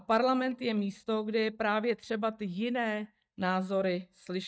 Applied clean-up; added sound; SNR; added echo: neural mask model DeepFilterNet 3.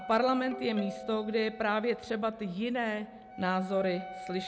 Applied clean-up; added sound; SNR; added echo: none; Ringtone + Wind instrument, woodwind instrument; 13 dB; none.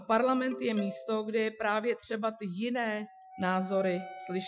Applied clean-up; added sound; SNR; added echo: classical method Wiener filter.